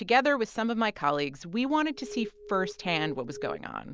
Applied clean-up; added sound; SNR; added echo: none; Alarm; 11 dB; none.